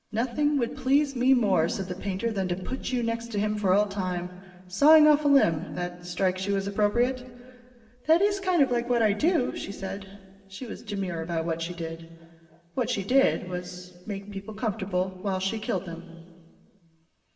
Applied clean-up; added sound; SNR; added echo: none; none; none; reverberation time 2.1 s.